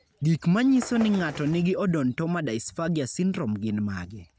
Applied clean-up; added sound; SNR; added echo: none; Bird; 18 dB; none.